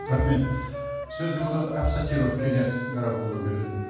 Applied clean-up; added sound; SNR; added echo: none; Wind instrument, woodwind instrument; 7 dB; reverberation time 1.2 s.